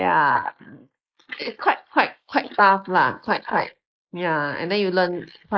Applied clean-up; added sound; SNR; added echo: neural mask model Resemble Enhance denoiser.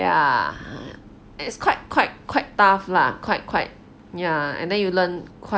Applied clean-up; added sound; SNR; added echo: none; none; none; none.